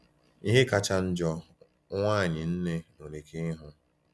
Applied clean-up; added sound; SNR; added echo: none; none; none; none.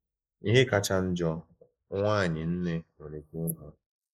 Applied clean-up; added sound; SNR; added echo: neural mask model Resemble Enhance denoiser.